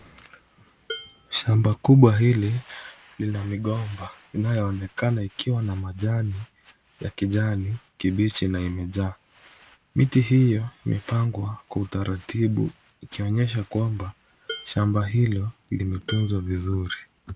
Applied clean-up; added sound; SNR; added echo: none; Dishes, pots, and pans; 15 dB; none.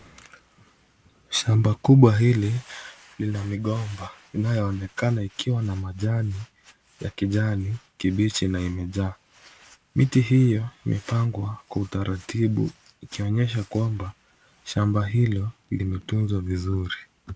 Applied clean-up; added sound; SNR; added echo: none; none; none; none.